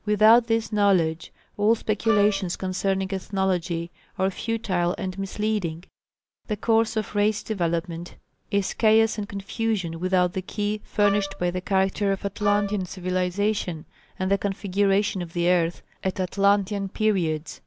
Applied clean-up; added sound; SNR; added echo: none; Wind instrument, woodwind instrument; 9 dB; none.